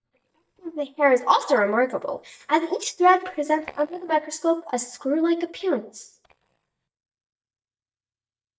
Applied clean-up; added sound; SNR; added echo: neural mask model DeepFilterNet 3.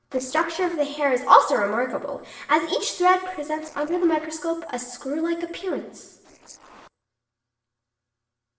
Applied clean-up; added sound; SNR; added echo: neural separator model SepFormer DNS4.